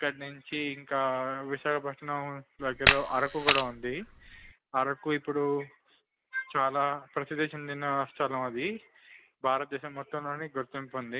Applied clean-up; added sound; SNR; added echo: none; Camera; -2 dB; none.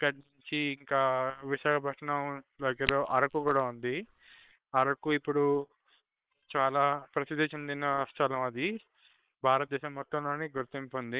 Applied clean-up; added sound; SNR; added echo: neural separator model SepFormer WHAM!.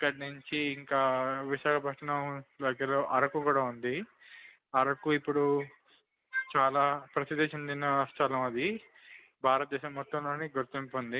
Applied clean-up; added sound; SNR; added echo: none; none; none; none.